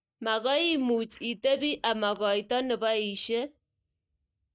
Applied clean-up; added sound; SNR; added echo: neural mask model DeepFilterNet 3.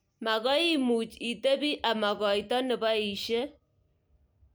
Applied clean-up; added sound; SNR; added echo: none; none; none; none.